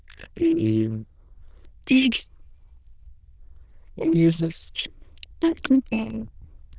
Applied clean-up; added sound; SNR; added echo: neural diffusion model UNIVERSE++.